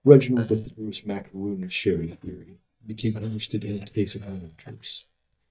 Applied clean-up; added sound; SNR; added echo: neural mask model DeepFilterNet 3.